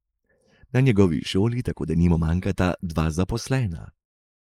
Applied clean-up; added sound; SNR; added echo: neural mask model Resemble Enhance denoiser.